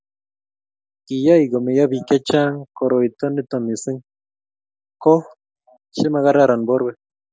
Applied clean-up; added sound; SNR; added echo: none; none; none; none.